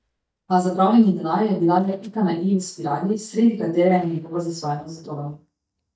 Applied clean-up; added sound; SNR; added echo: neural mask model DeepFilterNet 3.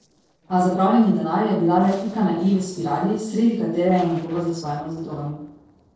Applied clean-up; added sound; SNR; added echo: neural separator model SepFormer DNS4.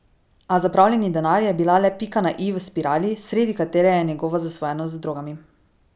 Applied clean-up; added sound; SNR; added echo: none; none; none; none.